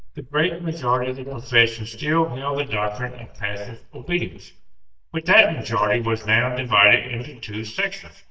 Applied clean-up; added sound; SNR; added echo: neural mask model DeepFilterNet 3.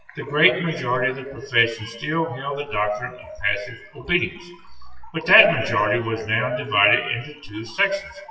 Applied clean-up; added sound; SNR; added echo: classical method WPE with log-MMSE.